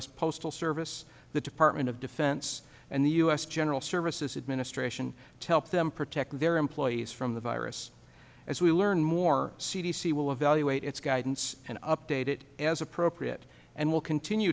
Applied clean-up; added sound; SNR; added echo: none; none; none; none.